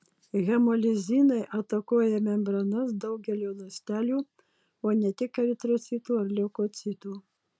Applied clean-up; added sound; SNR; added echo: none; none; none; none.